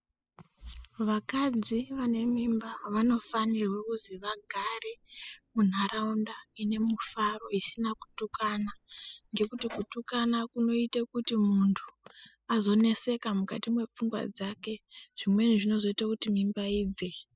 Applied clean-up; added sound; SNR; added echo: classical method spectral subtraction.